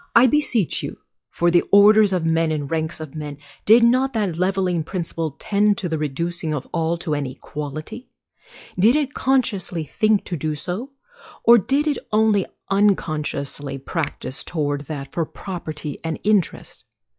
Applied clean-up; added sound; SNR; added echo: classical method log-MMSE.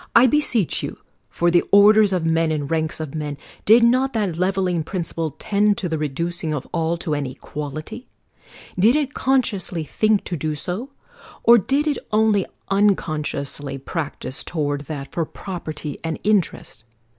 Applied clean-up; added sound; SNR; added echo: none; none; none; none.